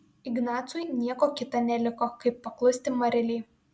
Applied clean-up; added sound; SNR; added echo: none; none; none; none.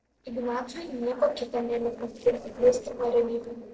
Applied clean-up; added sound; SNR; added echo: neural separator model SepFormer DNS4.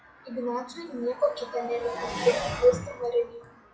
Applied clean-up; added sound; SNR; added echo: classical method WPE with log-MMSE.